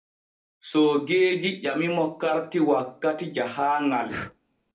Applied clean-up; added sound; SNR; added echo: none; Breathing; 19 dB; reverberation time 0.3 s.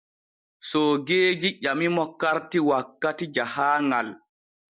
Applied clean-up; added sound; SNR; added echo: none; none; none; none.